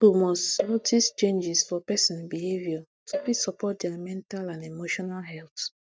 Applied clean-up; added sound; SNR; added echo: neural mask model DeepFilterNet 3.